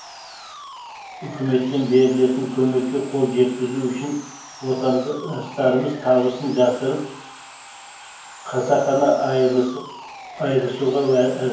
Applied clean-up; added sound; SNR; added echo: none; Sawing; 18 dB; reverberation time 0.9 s.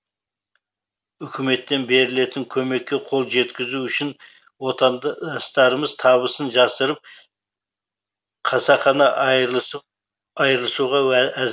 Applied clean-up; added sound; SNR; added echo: none; none; none; none.